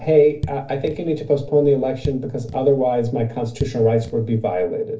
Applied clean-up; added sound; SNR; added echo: neural separator model SepFormer DNS4.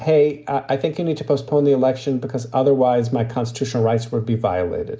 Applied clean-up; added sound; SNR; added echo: none; none; none; none.